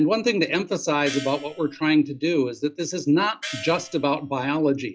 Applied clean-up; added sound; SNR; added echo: classical method log-MMSE.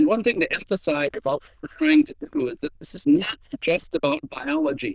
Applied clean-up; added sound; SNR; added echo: neural diffusion model UNIVERSE++.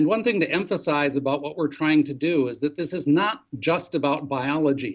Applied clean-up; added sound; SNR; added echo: none; none; none; none.